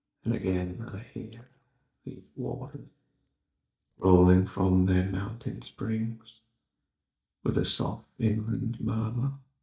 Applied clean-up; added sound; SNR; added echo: neural mask model DeepFilterNet 3.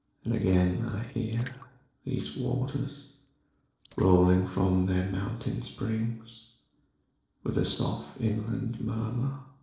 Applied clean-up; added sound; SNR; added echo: neural separator model SepFormer DNS4.